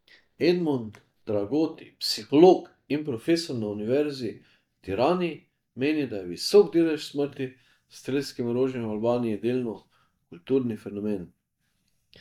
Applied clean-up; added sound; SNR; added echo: neural mask model DeepFilterNet 3.